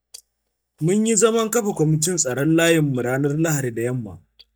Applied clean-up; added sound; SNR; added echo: neural mask model DeepFilterNet 3.